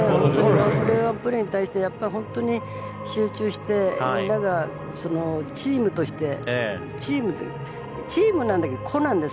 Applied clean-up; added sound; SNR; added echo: none; none; none; none.